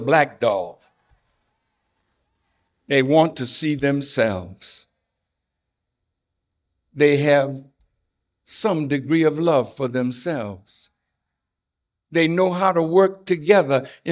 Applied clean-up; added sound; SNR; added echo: neural mask model DeepFilterNet 3.